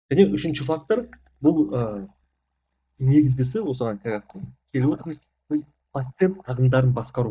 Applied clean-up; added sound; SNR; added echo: neural mask model DeepFilterNet 3.